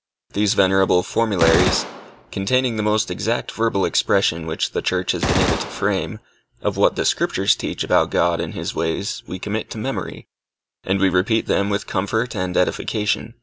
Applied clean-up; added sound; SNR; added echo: none; Gunshot, gunfire; 6 dB; none.